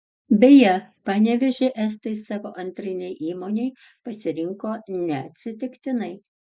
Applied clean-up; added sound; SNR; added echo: none; none; none; none.